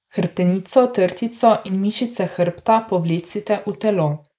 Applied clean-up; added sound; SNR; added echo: neural mask model Resemble Enhance denoiser.